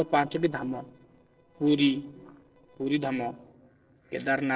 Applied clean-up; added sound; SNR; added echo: neural separator model SepFormer DNS4.